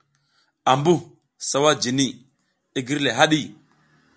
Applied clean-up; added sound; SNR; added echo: none; none; none; none.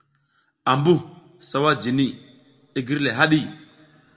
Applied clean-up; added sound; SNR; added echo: none; none; none; reverberation time 0.5 s.